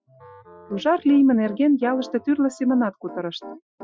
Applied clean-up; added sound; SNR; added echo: classical method Wiener filter.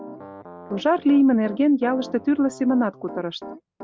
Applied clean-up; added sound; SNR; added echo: none; Piano; 17 dB; none.